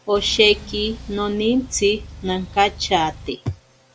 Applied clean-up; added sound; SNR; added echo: none; Engine; 15 dB; none.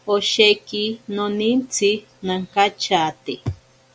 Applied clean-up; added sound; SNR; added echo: none; none; none; none.